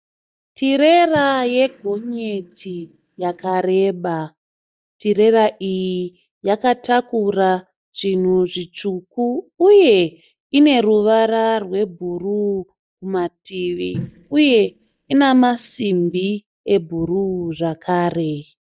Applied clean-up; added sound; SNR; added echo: neural mask model DeepFilterNet 3.